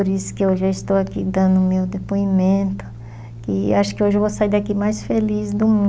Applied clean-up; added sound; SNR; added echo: none; none; none; none.